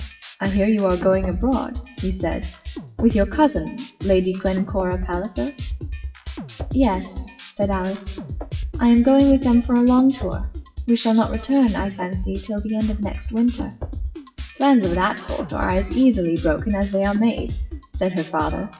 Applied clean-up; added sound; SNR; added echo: classical method WPE with log-MMSE.